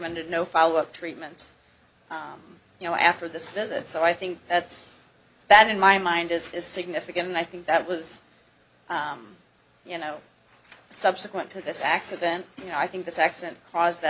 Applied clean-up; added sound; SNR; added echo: none; none; none; none.